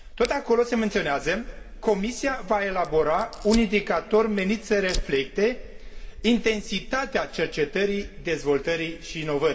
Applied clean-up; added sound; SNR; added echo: none; Fire; 12 dB; reverberation time 1.8 s.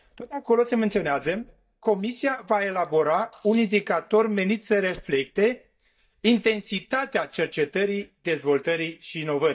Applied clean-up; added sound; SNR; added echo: neural mask model DeepFilterNet 3.